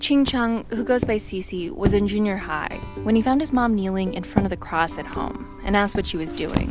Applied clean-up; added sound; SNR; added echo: none; Walk, footsteps; 8 dB; none.